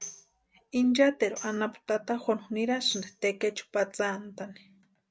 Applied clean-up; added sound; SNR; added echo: none; Tambourine; 19 dB; none.